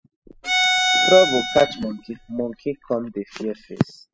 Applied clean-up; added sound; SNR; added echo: classical method spectral subtraction.